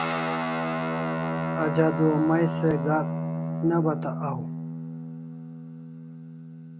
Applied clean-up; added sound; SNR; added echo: none; Guitar; 1 dB; none.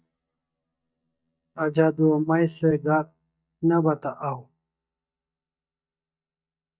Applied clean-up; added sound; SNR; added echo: neural mask model DeepFilterNet 3.